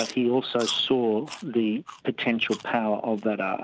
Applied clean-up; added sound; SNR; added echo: none; Chewing, mastication; 17 dB; none.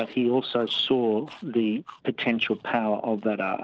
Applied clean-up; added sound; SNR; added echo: neural separator model SepFormer DNS4.